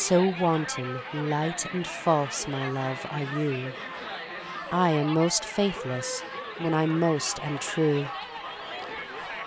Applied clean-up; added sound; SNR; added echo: none; Crowd; 8 dB; none.